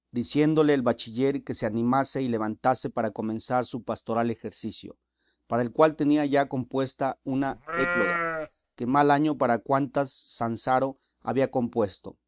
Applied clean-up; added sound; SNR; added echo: neural mask model RNNoise.